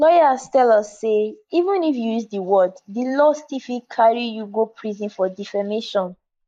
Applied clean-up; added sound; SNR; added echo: neural mask model Resemble Enhance denoiser.